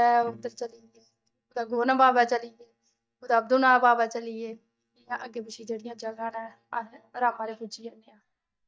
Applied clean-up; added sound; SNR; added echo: neural mask model DeepFilterNet 3.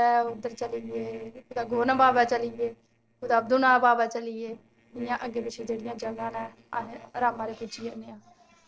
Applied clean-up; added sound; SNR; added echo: neural separator model SepFormer DNS4.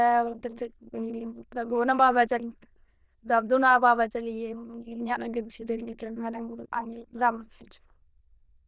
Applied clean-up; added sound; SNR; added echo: neural diffusion model UNIVERSE++.